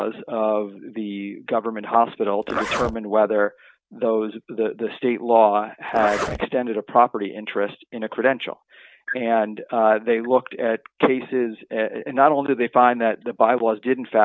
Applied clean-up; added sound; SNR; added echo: none; Zipper (clothing); 9 dB; none.